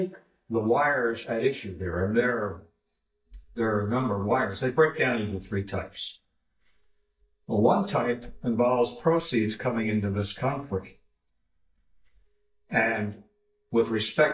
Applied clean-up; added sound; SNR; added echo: neural mask model DeepFilterNet 3.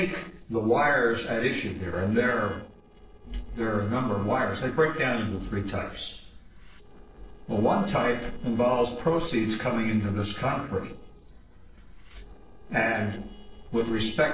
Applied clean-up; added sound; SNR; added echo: neural separator model SepFormer DNS4.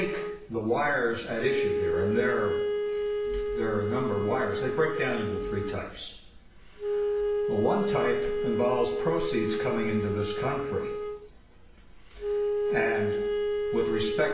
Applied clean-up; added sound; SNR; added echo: none; Wind instrument, woodwind instrument; -1 dB; reverberation time 0.6 s.